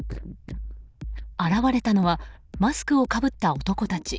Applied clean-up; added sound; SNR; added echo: neural diffusion model UNIVERSE++.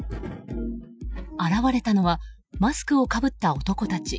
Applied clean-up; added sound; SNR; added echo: classical method Wiener filter.